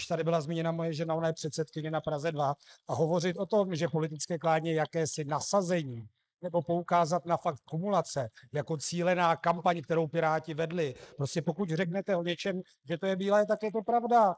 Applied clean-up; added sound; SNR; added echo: neural mask model Resemble Enhance denoiser.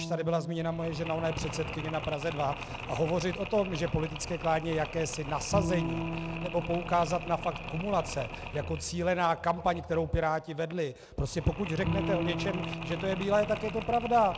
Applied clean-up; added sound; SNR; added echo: none; Bowed string instrument + Mechanisms; 7 dB; none.